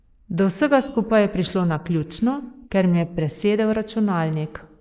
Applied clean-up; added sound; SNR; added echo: neural mask model Resemble Enhance denoiser.